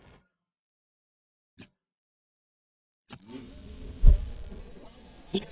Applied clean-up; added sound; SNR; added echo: neural mask model DeepFilterNet 3.